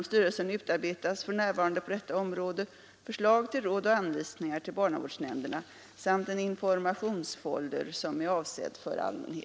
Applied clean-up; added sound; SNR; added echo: none; none; none; none.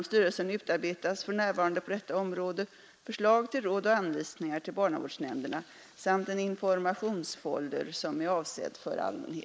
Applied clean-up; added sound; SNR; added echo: neural mask model Resemble Enhance denoiser.